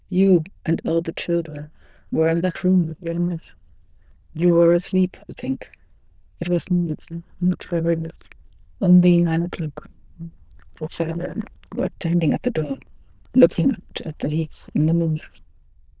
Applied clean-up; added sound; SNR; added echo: neural diffusion model UNIVERSE++.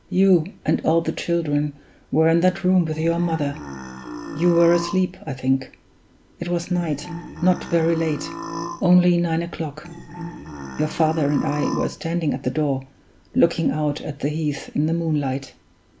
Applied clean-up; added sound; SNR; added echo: none; Burping, eructation; 10 dB; none.